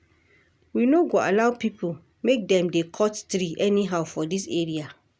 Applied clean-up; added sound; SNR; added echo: none; none; none; none.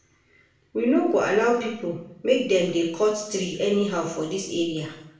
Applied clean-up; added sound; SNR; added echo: none; none; none; reverberation time 0.7 s.